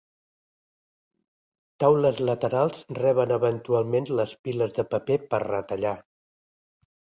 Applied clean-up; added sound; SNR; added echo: none; none; none; none.